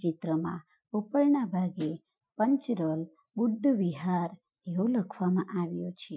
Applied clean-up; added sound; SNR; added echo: classical method Wiener filter.